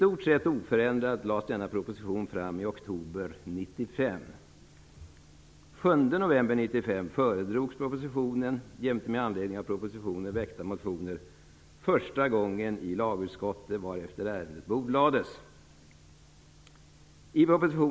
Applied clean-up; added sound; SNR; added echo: none; none; none; none.